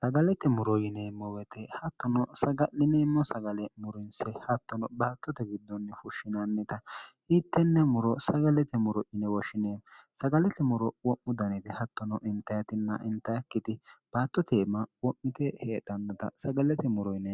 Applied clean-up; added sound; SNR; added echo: none; none; none; none.